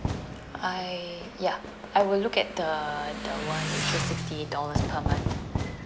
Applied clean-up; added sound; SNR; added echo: none; Motorcycle + Fire / Fireworks; 2 dB; none.